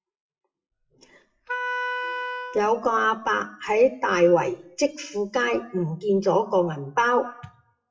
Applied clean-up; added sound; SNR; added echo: classical method WPE with log-MMSE.